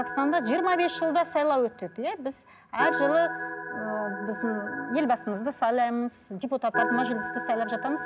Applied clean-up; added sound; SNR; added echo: none; Organ; 7 dB; none.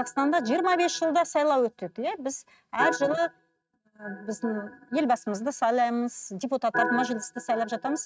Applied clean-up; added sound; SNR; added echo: neural mask model RNNoise.